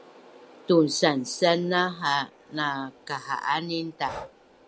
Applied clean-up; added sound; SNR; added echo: none; Breathing; 20 dB; none.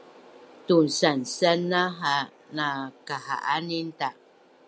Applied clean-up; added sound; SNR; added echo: none; none; none; none.